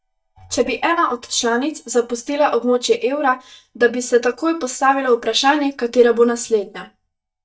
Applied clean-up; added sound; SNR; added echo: neural mask model DeepFilterNet 3.